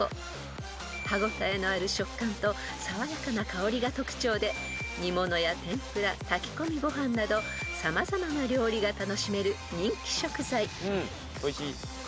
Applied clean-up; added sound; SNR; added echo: none; none; none; none.